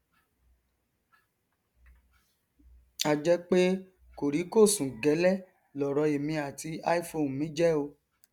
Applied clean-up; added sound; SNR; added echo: none; none; none; none.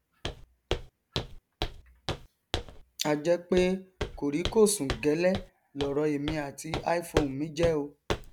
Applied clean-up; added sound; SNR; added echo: none; Walk, footsteps; 7 dB; none.